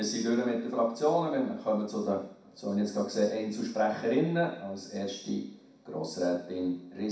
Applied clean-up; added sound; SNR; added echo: none; none; none; reverberation time 0.6 s.